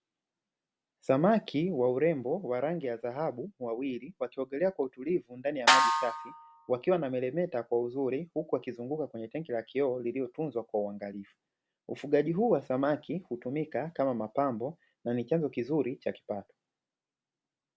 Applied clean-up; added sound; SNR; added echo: none; Snare drum; -3 dB; none.